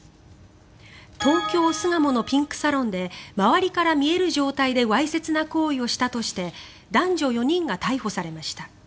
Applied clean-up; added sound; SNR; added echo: none; none; none; none.